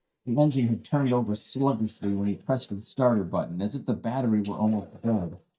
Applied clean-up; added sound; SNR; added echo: neural mask model DeepFilterNet 3.